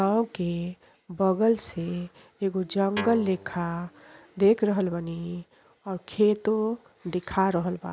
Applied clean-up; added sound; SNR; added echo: none; Guitar; 11 dB; none.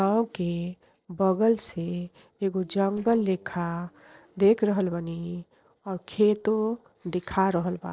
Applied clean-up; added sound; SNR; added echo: neural separator model SepFormer DNS4.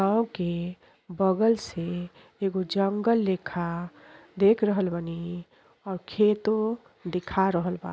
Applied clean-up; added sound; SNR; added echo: none; none; none; none.